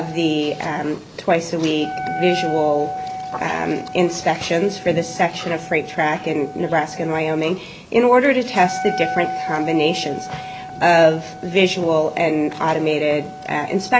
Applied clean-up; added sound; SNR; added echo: none; Wind instrument, woodwind instrument; 11 dB; none.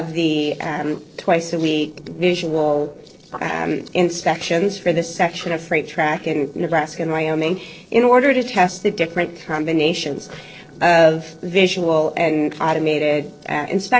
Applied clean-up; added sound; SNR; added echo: neural separator model SepFormer DNS4.